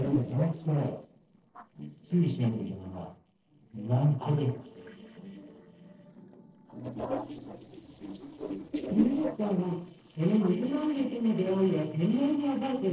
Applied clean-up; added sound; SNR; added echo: neural separator model SepFormer DNS4.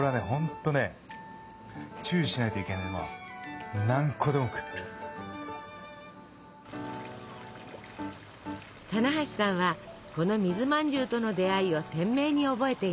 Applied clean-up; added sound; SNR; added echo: none; none; none; none.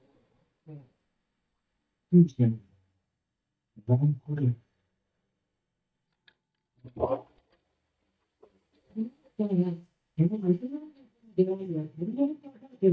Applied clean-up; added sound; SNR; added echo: neural mask model DeepFilterNet 3.